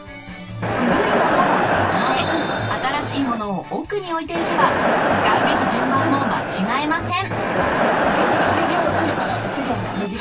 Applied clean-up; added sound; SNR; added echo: none; Crowd; -4 dB; reverberation time 0.1 s.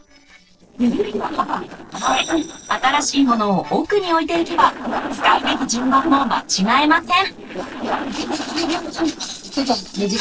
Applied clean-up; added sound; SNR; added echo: neural separator model SepFormer DNS4.